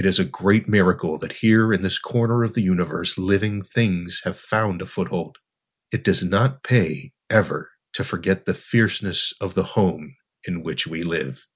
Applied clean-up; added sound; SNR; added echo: none; none; none; none.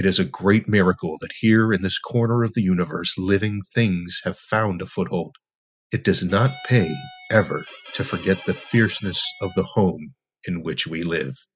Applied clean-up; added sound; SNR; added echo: classical method spectral subtraction.